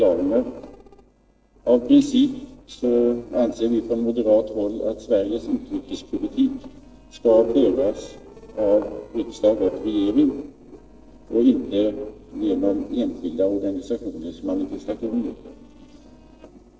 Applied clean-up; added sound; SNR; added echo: neural separator model SepFormer DNS4.